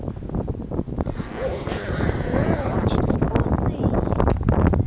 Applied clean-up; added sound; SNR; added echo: none; Zipper (clothing); 12 dB; none.